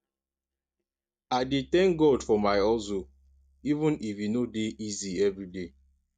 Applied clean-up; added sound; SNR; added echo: neural mask model DeepFilterNet 3.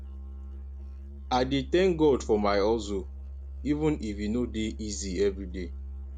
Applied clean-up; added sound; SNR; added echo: none; Musical instrument; 10 dB; none.